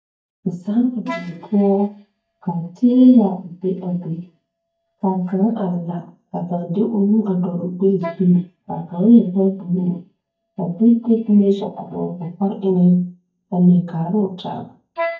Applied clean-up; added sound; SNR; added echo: neural mask model DeepFilterNet 3.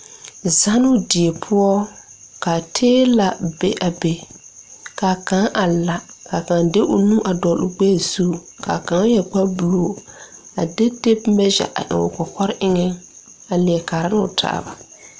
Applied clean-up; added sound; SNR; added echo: none; none; none; none.